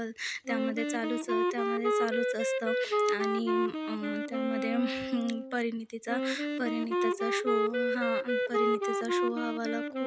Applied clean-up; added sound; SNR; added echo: none; Wind instrument, woodwind instrument; -3 dB; none.